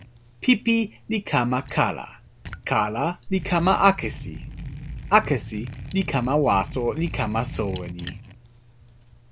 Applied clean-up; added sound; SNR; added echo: none; Liquid; 11 dB; none.